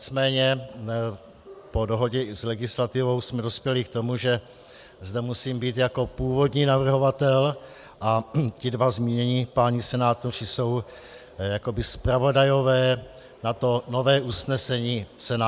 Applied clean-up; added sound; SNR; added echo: none; none; none; none.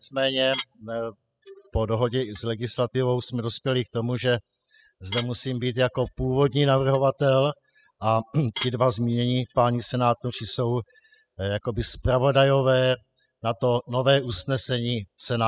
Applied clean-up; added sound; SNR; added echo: classical method spectral subtraction.